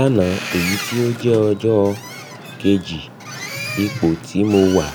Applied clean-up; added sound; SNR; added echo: none; Boat, Water vehicle; 11 dB; none.